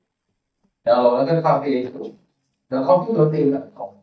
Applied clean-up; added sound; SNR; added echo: neural mask model DeepFilterNet 3.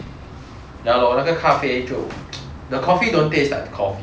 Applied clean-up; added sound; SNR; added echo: none; none; none; none.